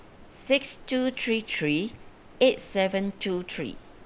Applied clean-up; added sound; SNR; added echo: none; Stream; 20 dB; none.